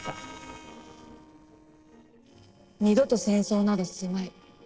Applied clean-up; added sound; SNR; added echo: neural separator model SepFormer DNS4.